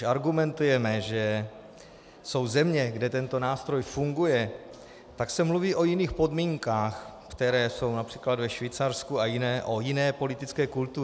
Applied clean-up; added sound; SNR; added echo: none; none; none; none.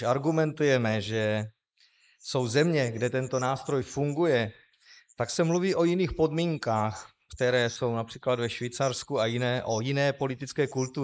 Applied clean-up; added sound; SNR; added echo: neural mask model Resemble Enhance denoiser.